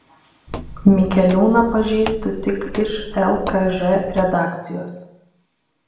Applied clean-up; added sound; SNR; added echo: none; Walk, footsteps; 12 dB; reverberation time 0.8 s.